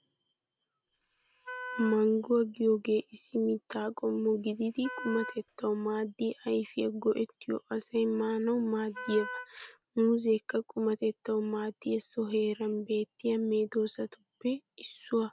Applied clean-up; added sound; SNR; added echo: none; Wind instrument, woodwind instrument; 12 dB; none.